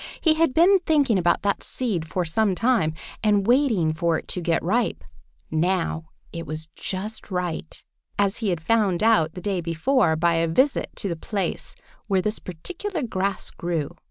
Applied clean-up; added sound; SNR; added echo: none; none; none; none.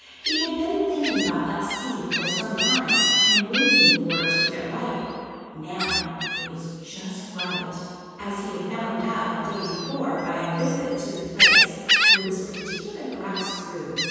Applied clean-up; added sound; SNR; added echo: none; Gull, seagull; -3 dB; reverberation time 2.1 s.